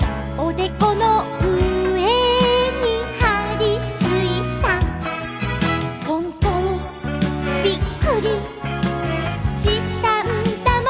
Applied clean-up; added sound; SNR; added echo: none; none; none; none.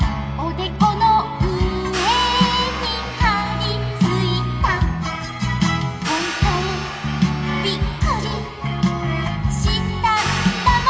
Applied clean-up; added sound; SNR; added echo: none; Hi-hat; 12 dB; reverberation time 2.1 s.